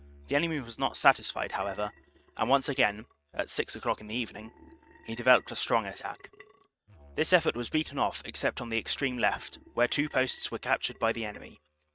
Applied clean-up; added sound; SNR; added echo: neural mask model RNNoise.